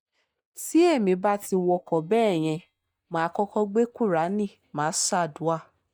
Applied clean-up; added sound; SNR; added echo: neural mask model DeepFilterNet 3.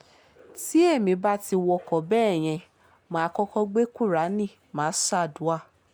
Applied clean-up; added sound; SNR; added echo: none; none; none; none.